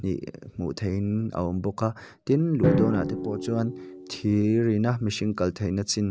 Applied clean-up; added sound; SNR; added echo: none; Drum; 7 dB; none.